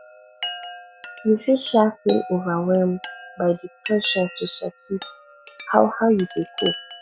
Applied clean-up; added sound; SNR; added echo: none; Chime; 13 dB; none.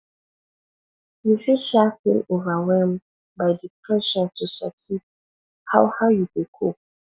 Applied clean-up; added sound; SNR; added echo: none; none; none; none.